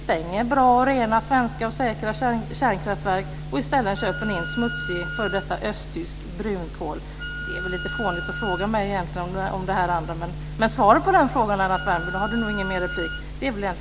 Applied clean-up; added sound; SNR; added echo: none; Wind instrument, woodwind instrument; 10 dB; none.